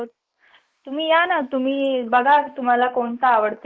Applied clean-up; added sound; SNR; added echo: neural mask model Resemble Enhance denoiser.